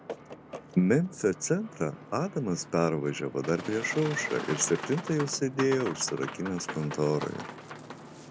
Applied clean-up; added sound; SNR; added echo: none; Boat, Water vehicle; 11 dB; none.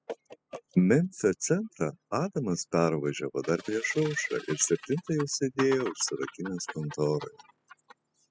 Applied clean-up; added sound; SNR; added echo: classical method spectral subtraction.